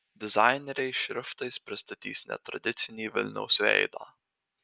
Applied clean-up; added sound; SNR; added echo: none; none; none; none.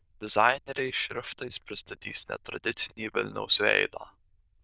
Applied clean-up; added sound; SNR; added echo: neural diffusion model UNIVERSE++.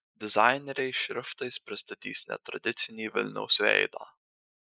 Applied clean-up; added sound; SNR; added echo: neural mask model Resemble Enhance denoiser.